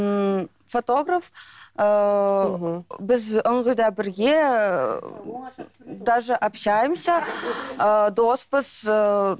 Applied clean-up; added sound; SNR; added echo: none; none; none; none.